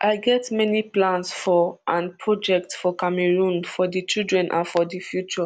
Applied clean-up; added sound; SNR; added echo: none; none; none; none.